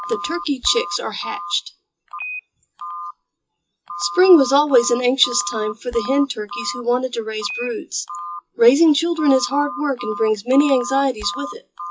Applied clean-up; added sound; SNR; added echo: classical method WPE with log-MMSE.